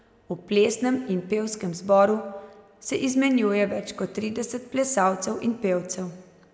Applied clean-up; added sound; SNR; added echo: none; none; none; none.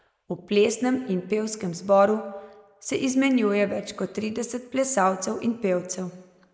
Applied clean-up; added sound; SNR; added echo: neural mask model Resemble Enhance denoiser.